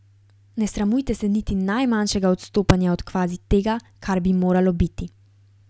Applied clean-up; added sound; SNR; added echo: none; none; none; none.